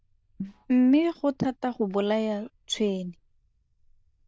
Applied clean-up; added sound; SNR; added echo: neural diffusion model UNIVERSE++.